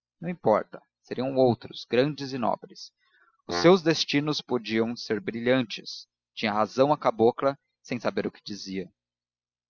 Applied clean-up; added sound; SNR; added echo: classical method spectral subtraction.